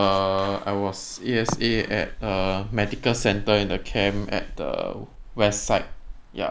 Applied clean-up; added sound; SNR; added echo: none; Rain; 11 dB; none.